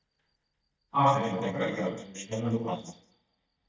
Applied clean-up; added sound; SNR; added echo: neural mask model DeepFilterNet 3.